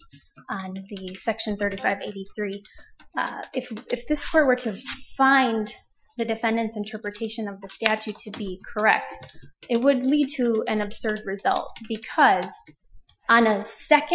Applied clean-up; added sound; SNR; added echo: classical method Wiener filter.